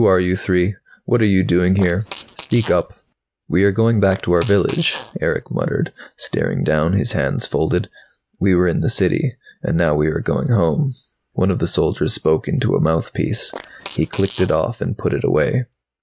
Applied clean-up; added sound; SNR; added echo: neural mask model RNNoise.